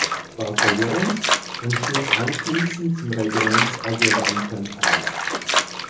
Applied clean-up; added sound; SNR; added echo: none; Bathtub (filling or washing) / Water; -3 dB; reverberation time 0.7 s.